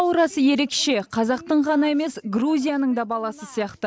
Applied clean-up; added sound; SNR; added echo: none; none; none; none.